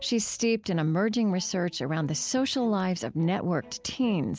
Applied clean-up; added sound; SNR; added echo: none; none; none; none.